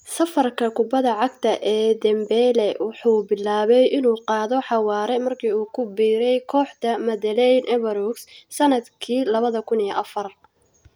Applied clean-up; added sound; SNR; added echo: none; none; none; none.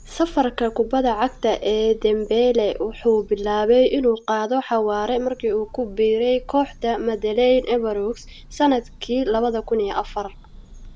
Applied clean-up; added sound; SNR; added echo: none; Bird / Breathing; 20 dB; none.